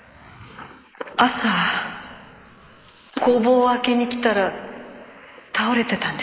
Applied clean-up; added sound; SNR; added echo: neural mask model Resemble Enhance denoiser.